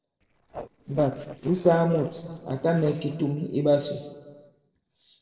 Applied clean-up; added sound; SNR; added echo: neural separator model SepFormer DNS4.